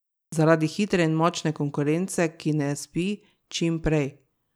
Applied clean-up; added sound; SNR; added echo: none; none; none; none.